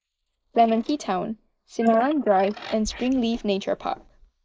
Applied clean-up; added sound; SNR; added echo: neural mask model Resemble Enhance denoiser.